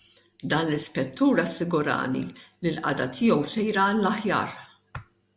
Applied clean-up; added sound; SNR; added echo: none; none; none; none.